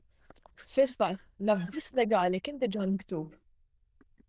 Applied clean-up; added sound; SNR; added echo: neural diffusion model UNIVERSE++.